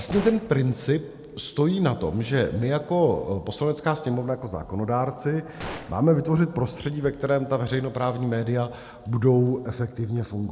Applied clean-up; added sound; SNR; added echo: none; Gunshot, gunfire; 18 dB; none.